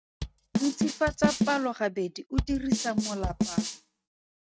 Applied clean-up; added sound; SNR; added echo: neural mask model RNNoise.